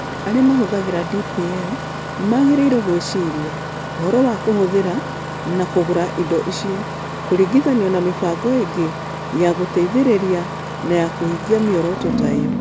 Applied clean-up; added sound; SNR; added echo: none; Engine starting; 7 dB; none.